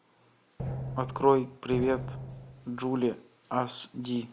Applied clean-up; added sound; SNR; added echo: none; Drum; 7 dB; none.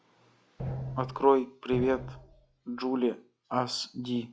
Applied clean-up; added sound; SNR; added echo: classical method log-MMSE.